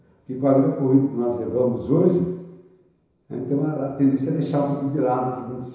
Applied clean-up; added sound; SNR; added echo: none; none; none; reverberation time 1.0 s.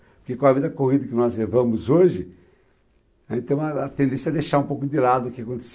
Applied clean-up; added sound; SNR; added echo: none; none; none; none.